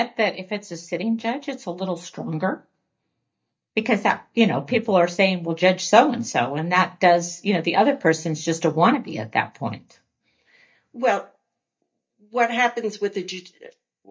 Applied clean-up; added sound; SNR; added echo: neural mask model DeepFilterNet 3.